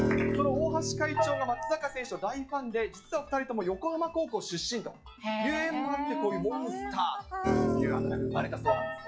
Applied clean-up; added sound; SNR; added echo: classical method log-MMSE.